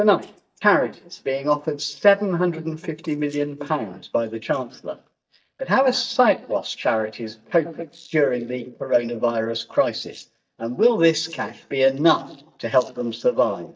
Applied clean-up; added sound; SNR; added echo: neural mask model DeepFilterNet 3.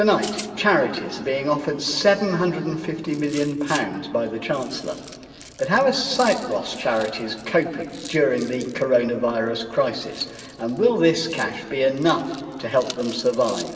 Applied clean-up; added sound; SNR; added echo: none; Rattle; 19 dB; reverberation time 2.2 s.